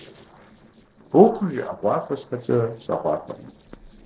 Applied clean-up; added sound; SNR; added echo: neural separator model SepFormer DNS4.